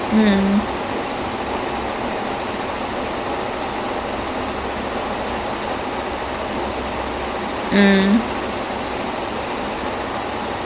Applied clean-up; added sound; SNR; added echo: none; none; none; none.